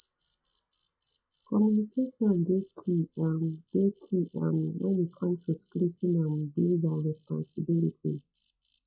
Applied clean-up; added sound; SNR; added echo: classical method log-MMSE.